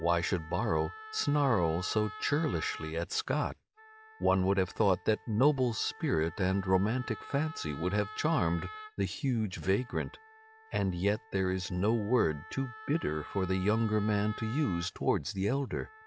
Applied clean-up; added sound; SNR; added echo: none; Wind instrument, woodwind instrument; 17 dB; none.